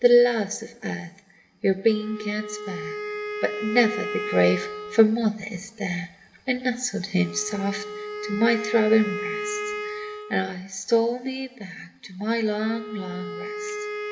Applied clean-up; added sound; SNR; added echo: none; Wind instrument, woodwind instrument; 9 dB; reverberation time 2.2 s.